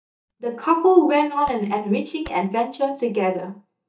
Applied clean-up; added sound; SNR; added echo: neural mask model DeepFilterNet 3.